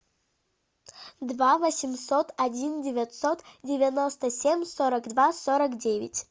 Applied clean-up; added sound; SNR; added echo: none; none; none; none.